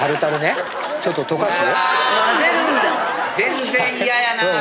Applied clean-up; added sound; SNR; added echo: none; none; none; none.